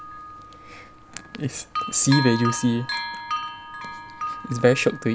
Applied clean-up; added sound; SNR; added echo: none; Bell; 7 dB; none.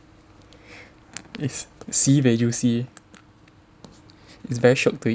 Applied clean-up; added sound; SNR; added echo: none; none; none; none.